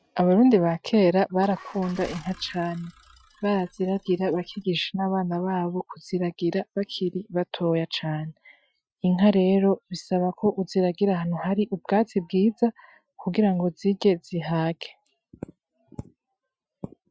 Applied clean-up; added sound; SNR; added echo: classical method Wiener filter.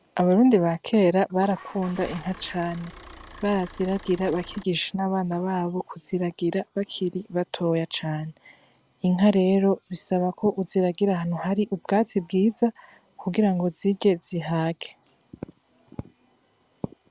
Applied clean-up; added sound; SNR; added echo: none; Idling / Engine starting / Motor vehicle (road); 18 dB; none.